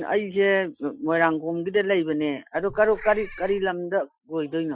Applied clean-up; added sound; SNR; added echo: classical method Wiener filter.